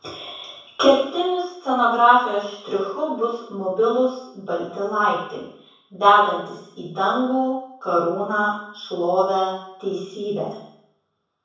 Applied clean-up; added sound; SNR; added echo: none; none; none; reverberation time 0.7 s.